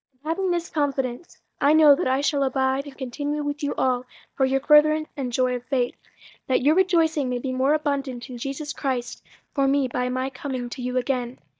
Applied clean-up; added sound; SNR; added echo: neural mask model DeepFilterNet 3.